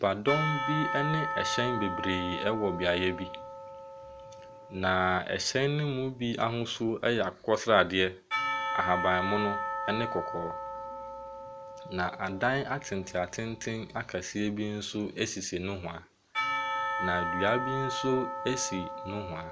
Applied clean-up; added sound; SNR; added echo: none; Church bell / Percussion; 5 dB; none.